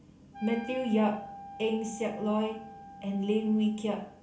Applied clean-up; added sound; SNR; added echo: none; Wind instrument, woodwind instrument; 16 dB; reverberation time 0.4 s.